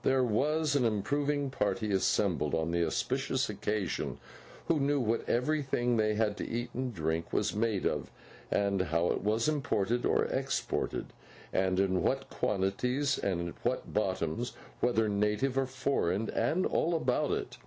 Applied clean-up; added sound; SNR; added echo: none; none; none; none.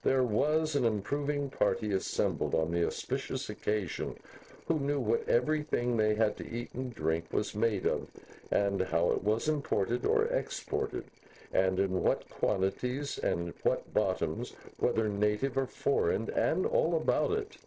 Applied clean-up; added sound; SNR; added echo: neural separator model SepFormer DNS4.